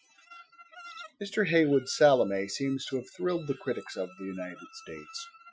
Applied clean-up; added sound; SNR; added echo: classical method Wiener filter.